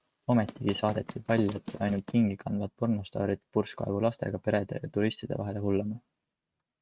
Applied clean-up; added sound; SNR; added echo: neural mask model RNNoise.